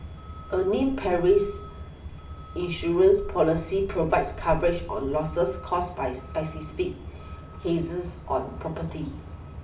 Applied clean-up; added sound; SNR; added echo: none; Truck; 11 dB; reverberation time 0.4 s.